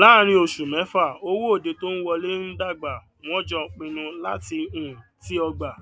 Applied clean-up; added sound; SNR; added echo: none; none; none; none.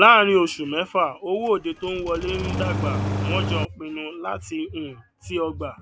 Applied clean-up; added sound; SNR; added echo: none; Engine starting; 4 dB; none.